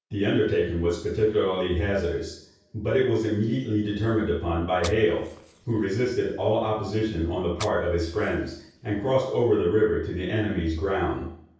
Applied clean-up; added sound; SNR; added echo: none; Fire; 20 dB; reverberation time 0.6 s.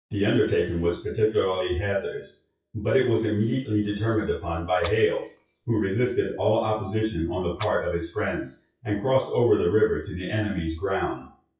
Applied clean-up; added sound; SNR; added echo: classical method WPE with log-MMSE.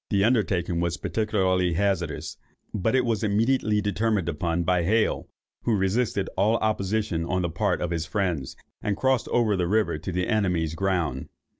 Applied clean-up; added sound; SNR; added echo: none; none; none; none.